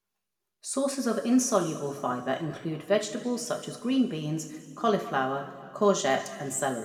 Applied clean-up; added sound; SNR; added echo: none; none; none; reverberation time 1.7 s.